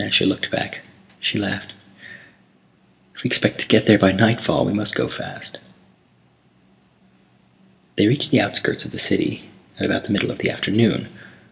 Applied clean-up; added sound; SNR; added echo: none; none; none; reverberation time 0.7 s.